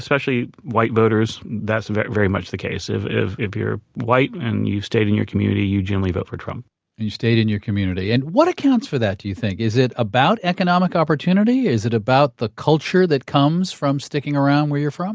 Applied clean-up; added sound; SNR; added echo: none; none; none; none.